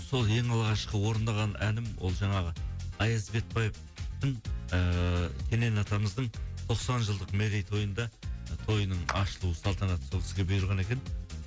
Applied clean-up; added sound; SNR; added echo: none; Clapping; 14 dB; none.